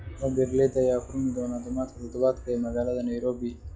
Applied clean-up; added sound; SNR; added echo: classical method log-MMSE.